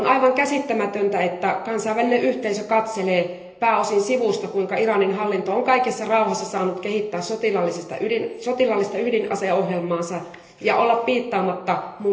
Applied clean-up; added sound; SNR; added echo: none; none; none; reverberation time 1.4 s.